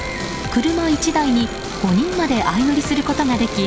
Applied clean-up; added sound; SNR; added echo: none; Tools; 18 dB; none.